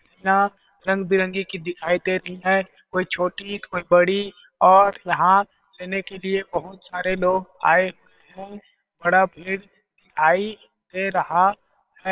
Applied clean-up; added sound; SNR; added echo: neural separator model SepFormer WHAM!.